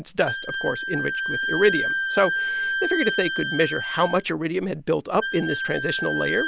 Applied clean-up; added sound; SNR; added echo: none; Wind instrument, woodwind instrument; 3 dB; none.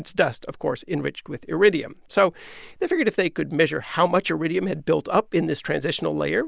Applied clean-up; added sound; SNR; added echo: none; none; none; none.